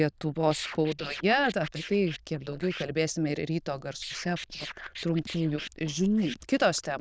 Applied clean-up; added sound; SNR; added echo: neural diffusion model UNIVERSE++.